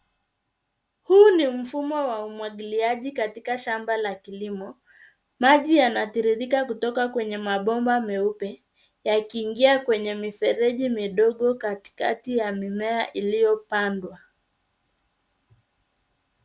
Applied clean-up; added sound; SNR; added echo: none; none; none; none.